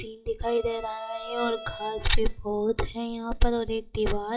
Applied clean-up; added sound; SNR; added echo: classical method WPE with log-MMSE.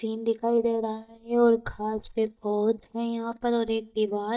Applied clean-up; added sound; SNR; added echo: neural mask model DeepFilterNet 3.